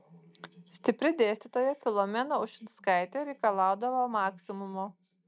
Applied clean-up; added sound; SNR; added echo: none; none; none; none.